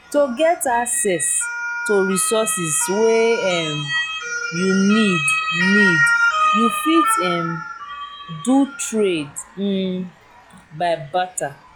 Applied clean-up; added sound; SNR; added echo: classical method log-MMSE.